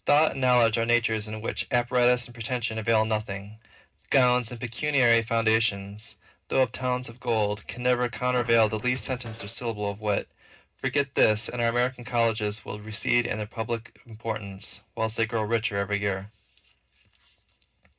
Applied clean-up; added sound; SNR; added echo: none; Scratching (performance technique); 15 dB; reverberation time 0.2 s.